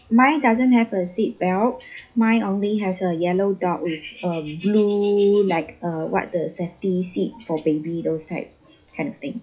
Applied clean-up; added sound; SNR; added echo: classical method WPE with log-MMSE.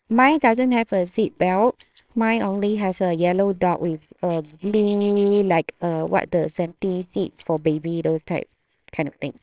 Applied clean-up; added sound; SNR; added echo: neural separator model SepFormer WHAMR!.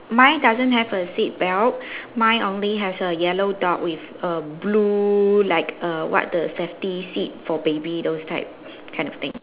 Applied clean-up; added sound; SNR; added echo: none; none; none; none.